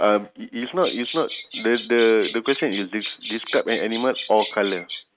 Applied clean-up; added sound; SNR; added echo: neural mask model RNNoise.